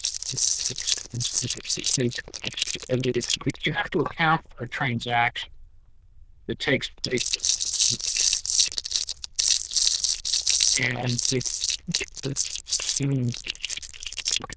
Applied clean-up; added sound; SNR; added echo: neural diffusion model UNIVERSE++.